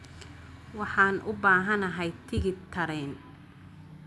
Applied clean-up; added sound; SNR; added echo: none; none; none; none.